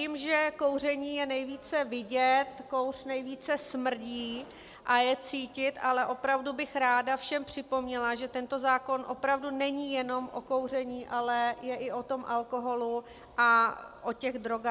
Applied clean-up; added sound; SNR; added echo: none; none; none; none.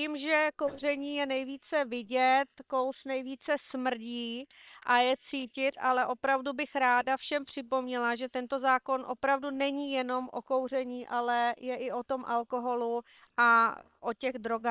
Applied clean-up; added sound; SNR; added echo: neural separator model SepFormer WHAM!.